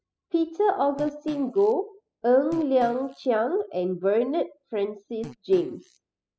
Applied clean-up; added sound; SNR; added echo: classical method spectral subtraction.